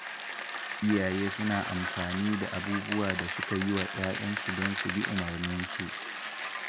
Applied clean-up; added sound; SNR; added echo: none; Bicycle; -2 dB; none.